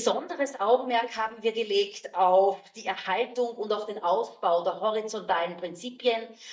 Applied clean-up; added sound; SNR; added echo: neural mask model DeepFilterNet 3.